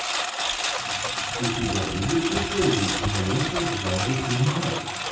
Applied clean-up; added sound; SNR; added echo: none; Engine; 1 dB; reverberation time 0.6 s.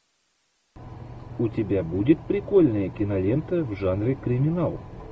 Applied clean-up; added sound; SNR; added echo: none; none; none; none.